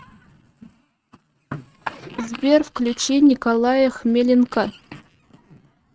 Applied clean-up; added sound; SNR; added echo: neural mask model RNNoise.